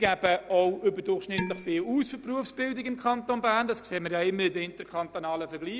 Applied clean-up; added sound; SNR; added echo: none; Dishes, pots, and pans; 10 dB; none.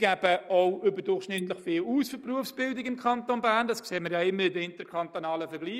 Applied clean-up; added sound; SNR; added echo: neural mask model Resemble Enhance denoiser.